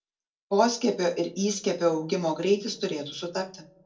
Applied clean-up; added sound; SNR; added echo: none; none; none; reverberation time 0.2 s.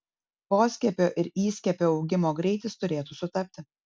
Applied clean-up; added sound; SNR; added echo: none; none; none; none.